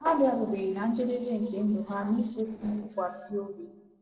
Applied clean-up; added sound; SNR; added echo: neural separator model SepFormer DNS4.